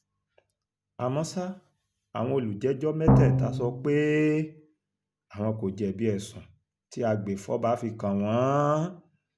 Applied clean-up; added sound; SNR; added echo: none; Drum; -5 dB; none.